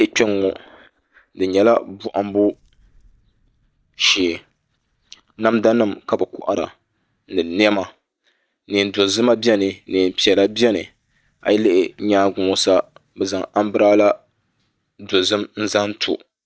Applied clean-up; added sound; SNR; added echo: neural mask model DeepFilterNet 3.